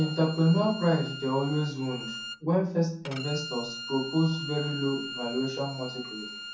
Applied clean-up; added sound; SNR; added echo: none; Bowed string instrument; 11 dB; reverberation time 0.6 s.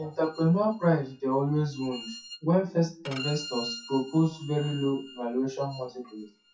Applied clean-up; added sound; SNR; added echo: classical method WPE with log-MMSE.